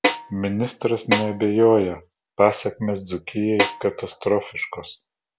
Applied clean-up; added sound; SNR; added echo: none; Snare drum; 4 dB; none.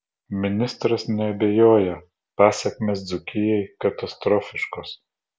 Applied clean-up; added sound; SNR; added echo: none; none; none; none.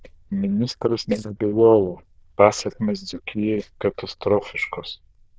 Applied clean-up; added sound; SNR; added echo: neural diffusion model UNIVERSE++.